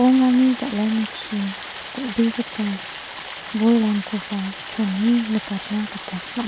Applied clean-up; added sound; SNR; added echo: none; Stream; 11 dB; none.